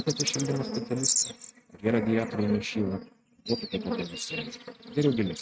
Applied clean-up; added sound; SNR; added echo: neural mask model RNNoise.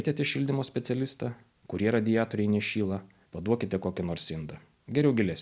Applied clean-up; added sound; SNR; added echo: none; none; none; none.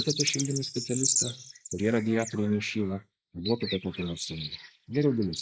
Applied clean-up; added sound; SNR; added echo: neural mask model Resemble Enhance denoiser.